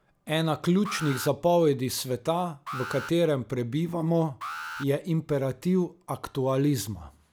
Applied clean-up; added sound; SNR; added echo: none; Alarm; 14 dB; none.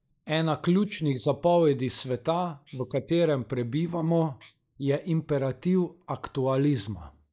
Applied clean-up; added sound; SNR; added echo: neural mask model Resemble Enhance denoiser.